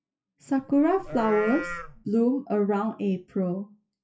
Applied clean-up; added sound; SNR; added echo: classical method WPE with log-MMSE.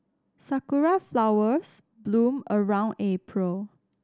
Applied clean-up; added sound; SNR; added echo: none; none; none; none.